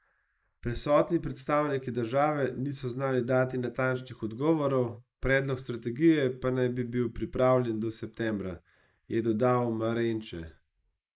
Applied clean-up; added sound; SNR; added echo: neural mask model Resemble Enhance denoiser.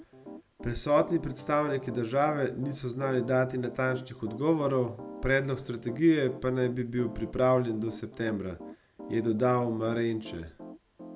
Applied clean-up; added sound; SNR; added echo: none; Piano; 16 dB; none.